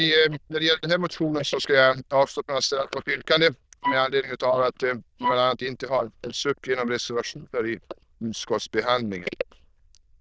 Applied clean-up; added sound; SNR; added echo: neural diffusion model UNIVERSE++.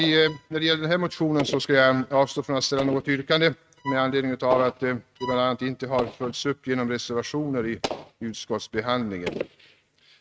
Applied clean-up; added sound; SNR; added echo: neural mask model RNNoise.